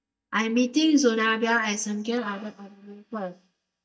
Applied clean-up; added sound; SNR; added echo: neural mask model DeepFilterNet 3.